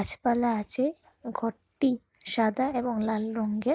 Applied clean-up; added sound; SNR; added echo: neural mask model Resemble Enhance denoiser.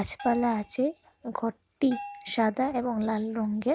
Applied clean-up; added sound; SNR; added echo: none; Bell; 17 dB; none.